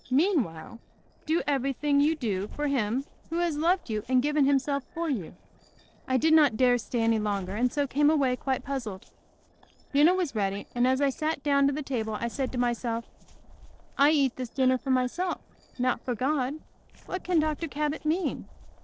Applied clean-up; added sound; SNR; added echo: neural separator model SepFormer DNS4.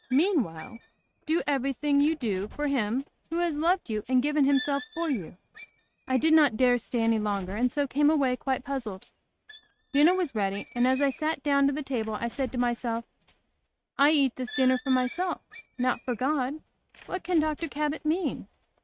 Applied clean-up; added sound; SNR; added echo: neural mask model RNNoise.